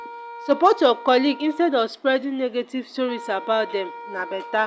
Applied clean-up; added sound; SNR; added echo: none; Wind instrument, woodwind instrument; 16 dB; none.